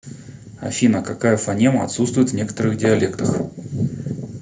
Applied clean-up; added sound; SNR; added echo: none; none; none; reverberation time 0.3 s.